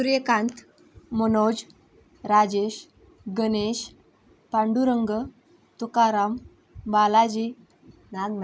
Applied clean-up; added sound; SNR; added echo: none; none; none; none.